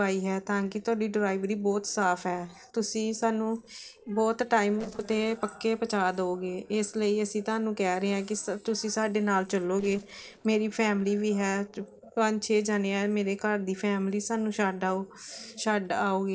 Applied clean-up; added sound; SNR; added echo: neural separator model SepFormer DNS4.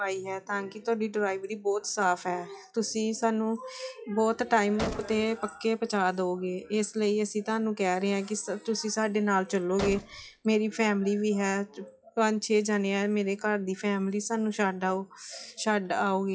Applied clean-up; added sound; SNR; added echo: classical method WPE with log-MMSE.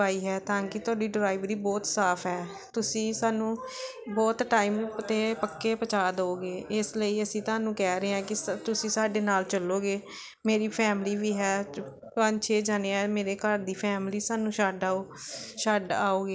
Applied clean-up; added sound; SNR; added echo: none; none; none; none.